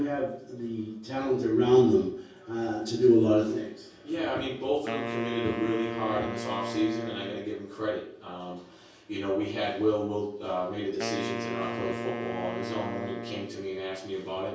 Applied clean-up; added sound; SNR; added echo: none; Wind instrument, woodwind instrument; 7 dB; reverberation time 0.6 s.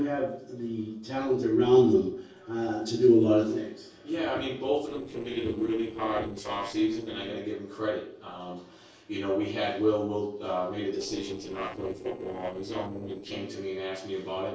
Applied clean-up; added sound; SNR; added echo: neural separator model SepFormer DNS4.